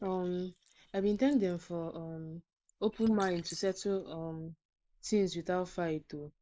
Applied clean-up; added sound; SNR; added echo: neural mask model Resemble Enhance denoiser.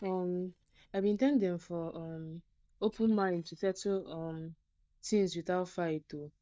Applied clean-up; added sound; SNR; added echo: neural mask model DeepFilterNet 3.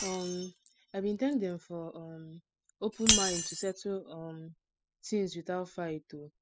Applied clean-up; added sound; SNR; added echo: classical method spectral subtraction.